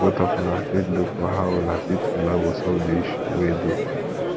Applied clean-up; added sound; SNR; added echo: none; Crowd; 1 dB; none.